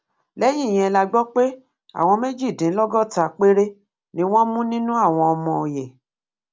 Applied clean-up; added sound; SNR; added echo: none; none; none; none.